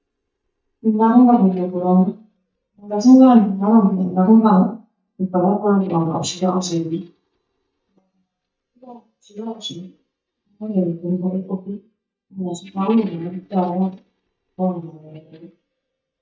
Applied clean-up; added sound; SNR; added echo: neural mask model DeepFilterNet 3.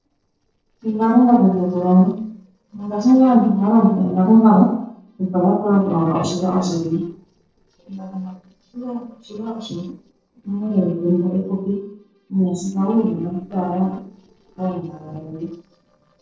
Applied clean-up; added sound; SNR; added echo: neural separator model SepFormer DNS4.